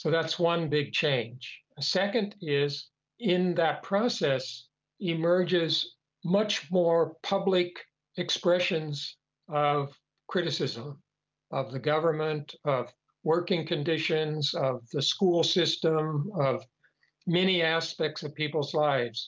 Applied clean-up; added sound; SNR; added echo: none; none; none; none.